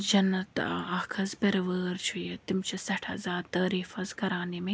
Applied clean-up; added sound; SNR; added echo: none; none; none; none.